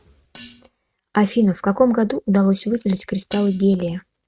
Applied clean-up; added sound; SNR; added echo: neural mask model RNNoise.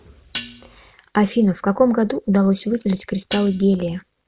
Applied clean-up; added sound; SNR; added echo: none; Dishes, pots, and pans; 14 dB; none.